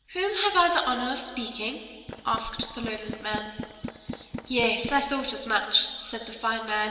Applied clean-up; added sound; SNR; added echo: none; Tools; 10 dB; reverberation time 2.9 s.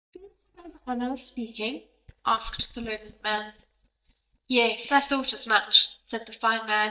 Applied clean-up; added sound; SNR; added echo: neural mask model DeepFilterNet 3.